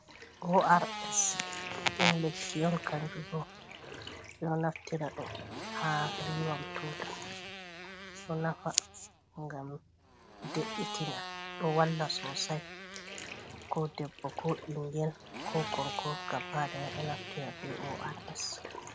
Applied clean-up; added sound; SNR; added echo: none; Motorcycle + Bathtub (filling or washing); 8 dB; none.